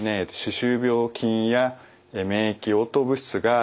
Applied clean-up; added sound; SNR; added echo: none; none; none; none.